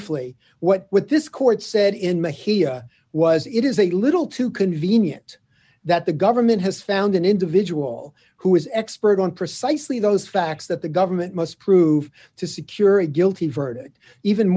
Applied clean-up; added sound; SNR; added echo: none; none; none; none.